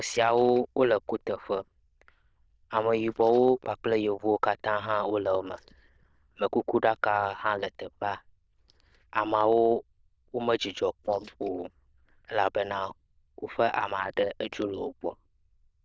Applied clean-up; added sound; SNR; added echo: neural diffusion model UNIVERSE++.